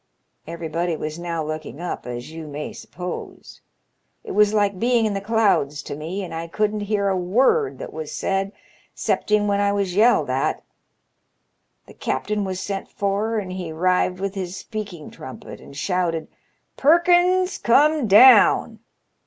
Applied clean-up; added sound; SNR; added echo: none; none; none; none.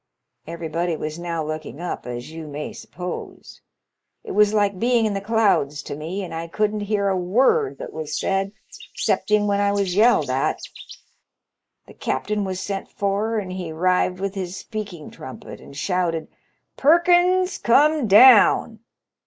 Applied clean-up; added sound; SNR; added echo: neural mask model Resemble Enhance denoiser.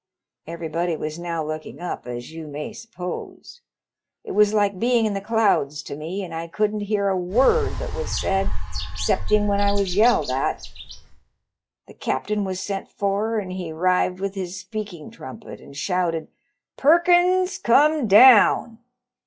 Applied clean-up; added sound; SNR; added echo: classical method log-MMSE.